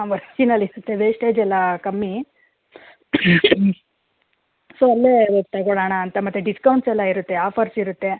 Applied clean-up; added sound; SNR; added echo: none; none; none; none.